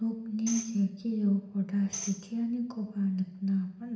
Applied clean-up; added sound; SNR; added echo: none; Tambourine; 13 dB; reverberation time 0.8 s.